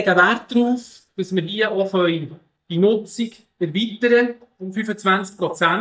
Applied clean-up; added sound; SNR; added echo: neural mask model DeepFilterNet 3.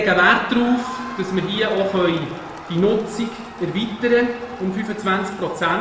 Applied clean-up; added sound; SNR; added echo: none; Crowd; 15 dB; reverberation time 1.0 s.